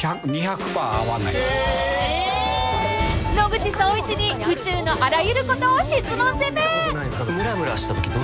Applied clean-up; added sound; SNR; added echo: none; none; none; none.